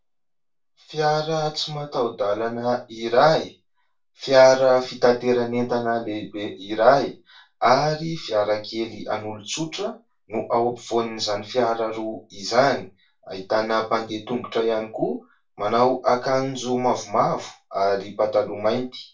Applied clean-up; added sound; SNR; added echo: none; none; none; reverberation time 0.3 s.